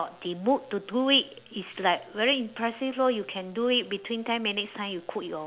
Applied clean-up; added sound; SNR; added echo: none; none; none; none.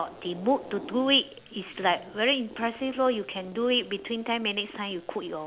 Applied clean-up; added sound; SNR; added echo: none; Zipper (clothing); 19 dB; none.